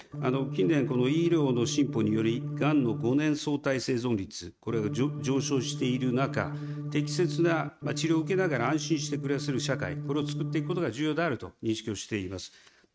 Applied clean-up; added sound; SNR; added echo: neural mask model RNNoise.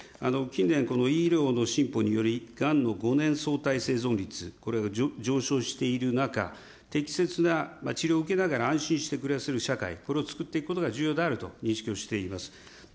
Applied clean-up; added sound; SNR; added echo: none; none; none; none.